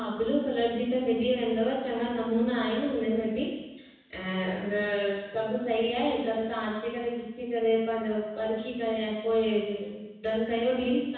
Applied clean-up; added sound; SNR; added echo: none; none; none; reverberation time 1.1 s.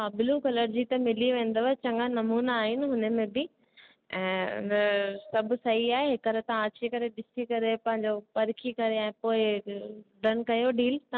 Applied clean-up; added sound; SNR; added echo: none; none; none; none.